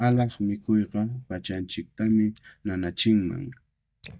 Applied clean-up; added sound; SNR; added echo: neural mask model DeepFilterNet 3.